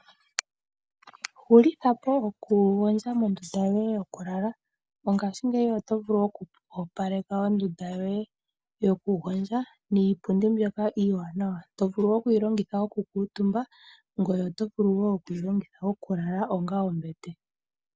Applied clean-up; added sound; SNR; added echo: none; none; none; none.